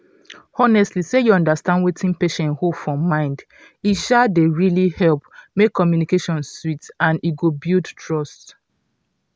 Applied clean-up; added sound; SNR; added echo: none; none; none; none.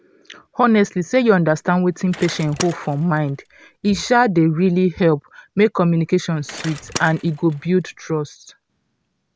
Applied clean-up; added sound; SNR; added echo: none; Bicycle; 16 dB; none.